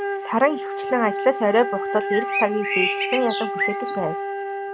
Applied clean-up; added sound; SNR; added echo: none; Bird + Wind instrument, woodwind instrument; 3 dB; none.